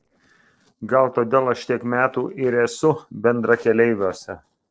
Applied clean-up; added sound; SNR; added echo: neural separator model SepFormer DNS4.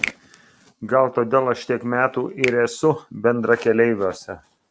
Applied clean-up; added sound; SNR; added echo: none; Finger snapping; 14 dB; none.